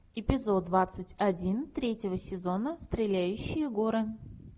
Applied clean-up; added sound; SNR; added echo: none; none; none; none.